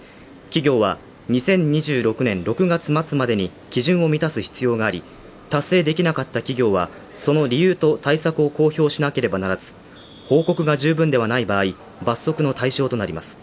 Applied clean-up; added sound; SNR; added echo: none; none; none; none.